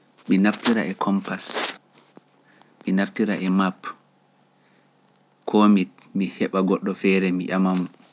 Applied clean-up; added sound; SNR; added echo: none; none; none; none.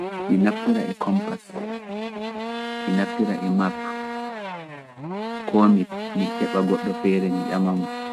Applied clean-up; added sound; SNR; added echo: neural mask model RNNoise.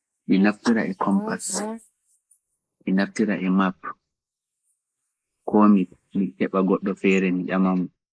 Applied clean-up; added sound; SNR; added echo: neural mask model Resemble Enhance denoiser.